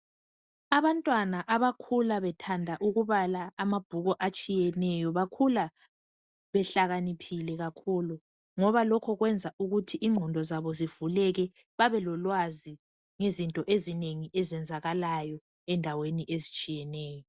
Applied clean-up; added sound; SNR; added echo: none; none; none; none.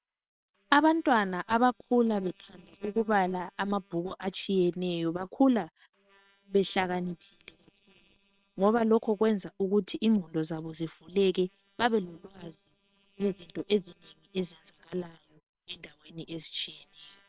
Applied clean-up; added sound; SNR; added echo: neural separator model SepFormer WHAM!.